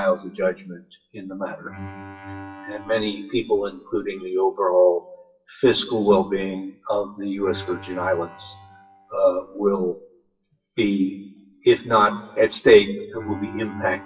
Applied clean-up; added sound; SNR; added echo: classical method WPE with log-MMSE.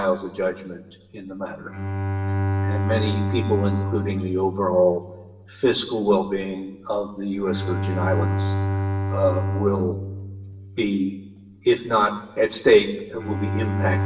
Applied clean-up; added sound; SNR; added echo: none; Bowed string instrument; 3 dB; reverberation time 0.9 s.